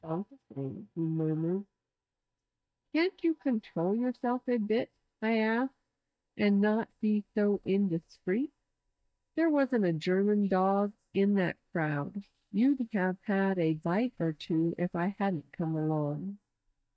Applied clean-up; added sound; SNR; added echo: neural mask model DeepFilterNet 3.